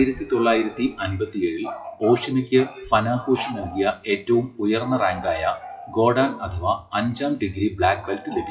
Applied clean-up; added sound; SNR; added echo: classical method WPE with log-MMSE.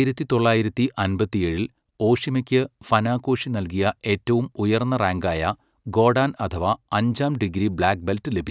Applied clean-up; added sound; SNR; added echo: none; none; none; none.